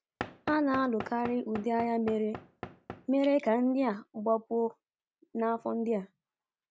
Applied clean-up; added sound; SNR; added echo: none; Knock / Wood; 13 dB; none.